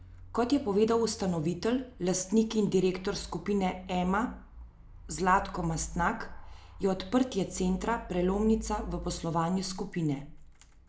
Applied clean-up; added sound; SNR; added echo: none; none; none; none.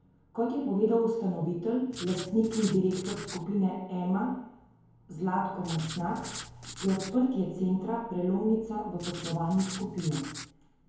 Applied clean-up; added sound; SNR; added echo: none; Writing; 12 dB; reverberation time 0.9 s.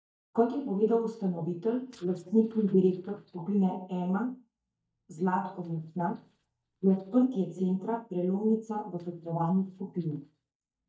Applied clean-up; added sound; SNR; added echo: neural mask model DeepFilterNet 3.